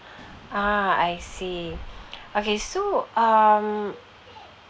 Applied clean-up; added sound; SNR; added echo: none; Fireworks; 18 dB; none.